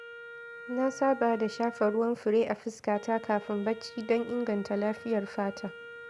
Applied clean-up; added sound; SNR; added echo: none; Wind instrument, woodwind instrument; 16 dB; none.